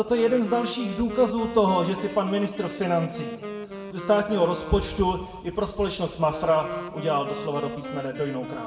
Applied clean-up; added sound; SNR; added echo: none; Wind instrument, woodwind instrument; 11 dB; reverberation time 1.4 s.